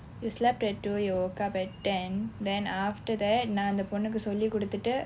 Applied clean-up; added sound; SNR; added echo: none; none; none; none.